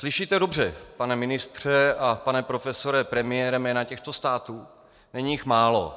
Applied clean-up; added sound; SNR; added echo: none; none; none; none.